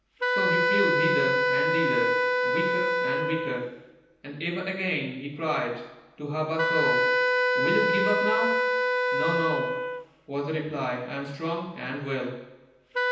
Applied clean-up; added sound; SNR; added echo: none; Wind instrument, woodwind instrument; -4 dB; reverberation time 0.9 s.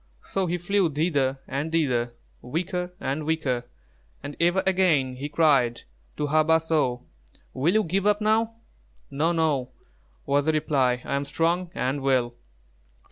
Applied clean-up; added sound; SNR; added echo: none; none; none; none.